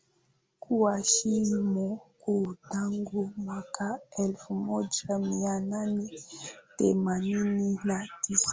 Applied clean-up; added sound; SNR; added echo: none; none; none; none.